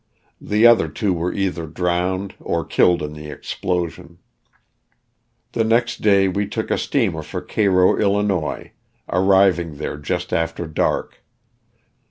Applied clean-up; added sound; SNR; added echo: none; none; none; none.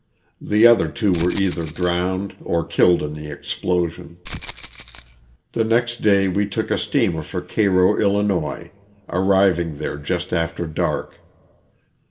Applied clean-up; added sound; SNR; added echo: none; Rattle (instrument); 9 dB; reverberation time 0.7 s.